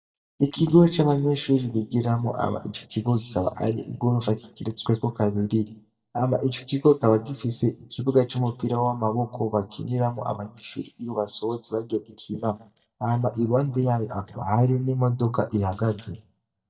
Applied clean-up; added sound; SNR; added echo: neural mask model DeepFilterNet 3.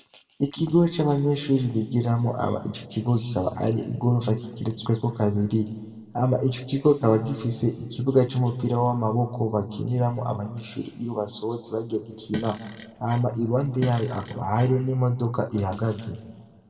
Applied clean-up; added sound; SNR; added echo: none; Fart; 15 dB; reverberation time 1.5 s.